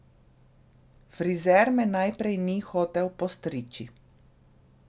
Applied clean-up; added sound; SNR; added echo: none; none; none; none.